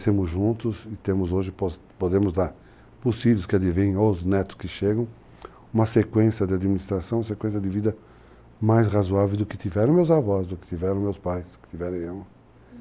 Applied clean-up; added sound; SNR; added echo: none; none; none; none.